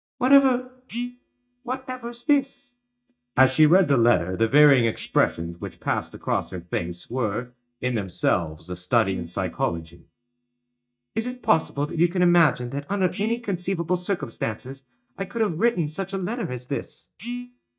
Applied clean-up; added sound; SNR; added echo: neural mask model DeepFilterNet 3.